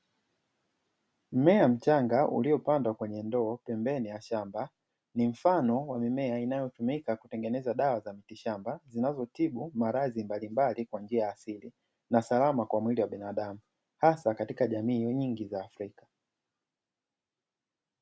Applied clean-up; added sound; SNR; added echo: none; none; none; none.